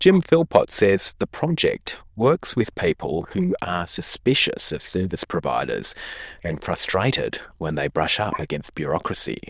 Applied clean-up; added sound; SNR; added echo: neural diffusion model UNIVERSE++.